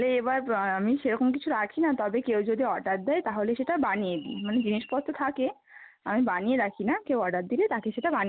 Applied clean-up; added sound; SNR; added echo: none; none; none; none.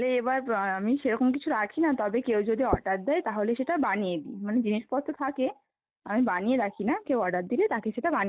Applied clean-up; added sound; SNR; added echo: neural mask model DeepFilterNet 3.